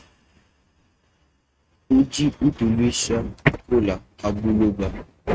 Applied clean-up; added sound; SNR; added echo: neural mask model RNNoise.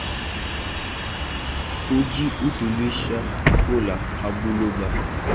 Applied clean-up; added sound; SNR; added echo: none; Bus; -2 dB; none.